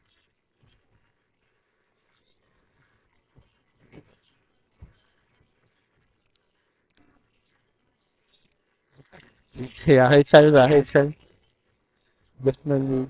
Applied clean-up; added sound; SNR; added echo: neural separator model SepFormer WHAMR!.